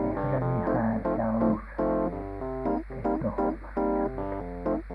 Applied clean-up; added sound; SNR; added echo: none; Piano; -3 dB; none.